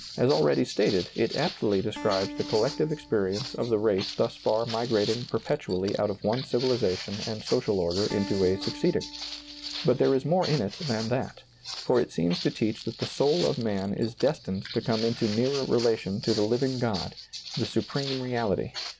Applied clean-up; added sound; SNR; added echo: none; Walk, footsteps + Acoustic guitar; 12 dB; none.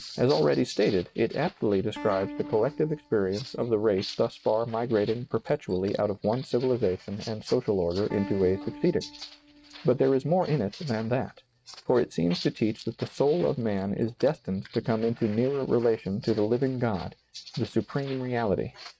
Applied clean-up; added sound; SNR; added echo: neural mask model RNNoise.